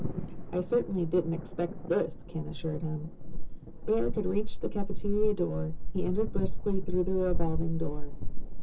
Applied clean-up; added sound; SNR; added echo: none; Thunder / Wind / Bird vocalization, bird call, bird song; -4 dB; reverberation time 0.2 s.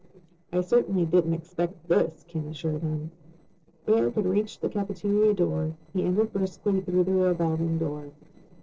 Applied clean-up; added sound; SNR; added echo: neural separator model SepFormer DNS4.